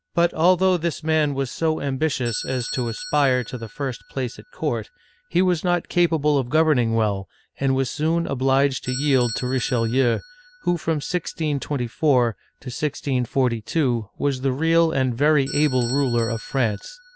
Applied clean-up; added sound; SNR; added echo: none; Bell / Doorbell; 18 dB; none.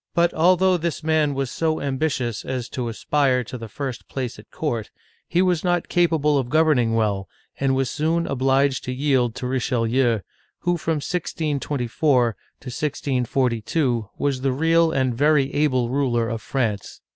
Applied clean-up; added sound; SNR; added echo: none; none; none; none.